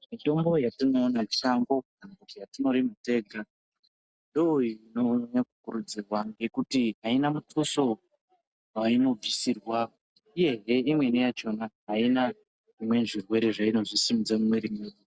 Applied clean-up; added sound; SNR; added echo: none; none; none; none.